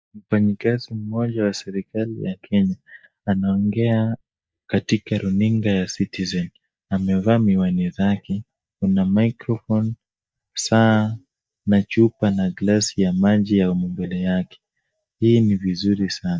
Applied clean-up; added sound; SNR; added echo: neural mask model DeepFilterNet 3.